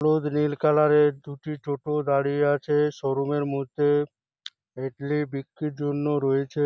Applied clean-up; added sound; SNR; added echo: none; none; none; none.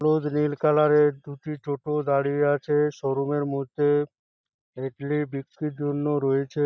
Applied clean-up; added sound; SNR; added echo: neural mask model DeepFilterNet 3.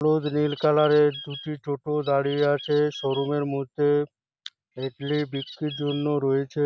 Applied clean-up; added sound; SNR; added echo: none; Bird; 17 dB; none.